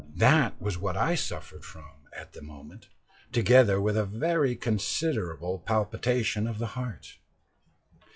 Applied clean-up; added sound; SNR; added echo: classical method log-MMSE.